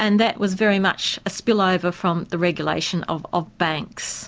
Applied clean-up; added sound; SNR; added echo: none; none; none; none.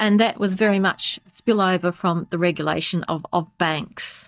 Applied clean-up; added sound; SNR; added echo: neural mask model DeepFilterNet 3.